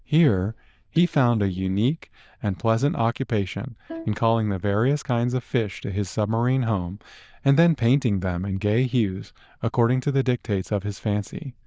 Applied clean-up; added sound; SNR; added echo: neural diffusion model UNIVERSE++.